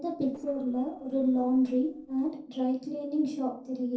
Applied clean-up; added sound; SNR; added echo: neural separator model SepFormer DNS4.